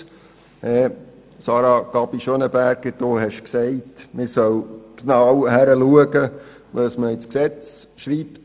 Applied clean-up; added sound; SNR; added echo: none; none; none; none.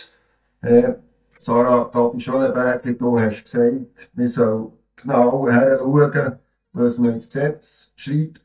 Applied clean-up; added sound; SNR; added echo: neural mask model DeepFilterNet 3.